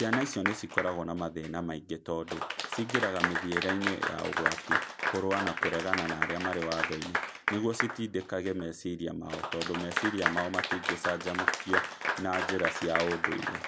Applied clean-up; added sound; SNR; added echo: none; Applause / Clapping; 0 dB; none.